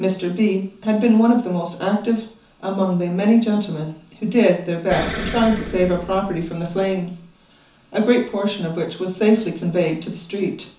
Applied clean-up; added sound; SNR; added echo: none; Explosion; 10 dB; reverberation time 0.9 s.